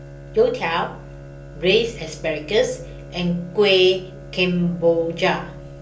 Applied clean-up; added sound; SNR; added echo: none; Bowed string instrument; 17 dB; reverberation time 0.2 s.